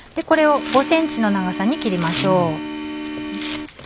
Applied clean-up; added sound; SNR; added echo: none; Organ; 8 dB; none.